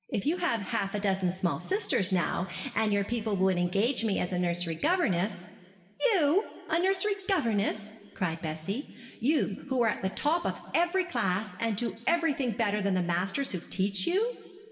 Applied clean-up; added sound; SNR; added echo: none; none; none; reverberation time 1.8 s.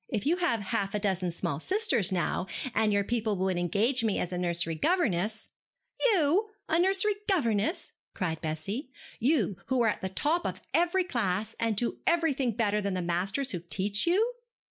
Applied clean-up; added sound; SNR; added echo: none; none; none; none.